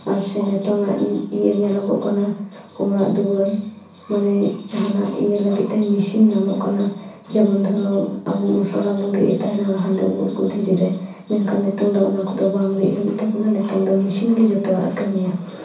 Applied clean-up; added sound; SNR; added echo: none; none; none; reverberation time 0.6 s.